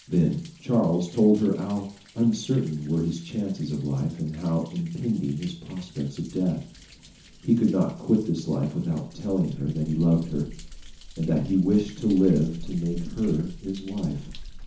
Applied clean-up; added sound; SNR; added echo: none; Thunder; 17 dB; reverberation time 0.9 s.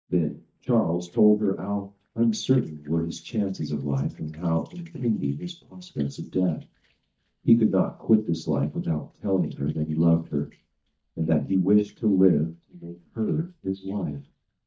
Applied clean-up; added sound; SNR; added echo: neural mask model DeepFilterNet 3.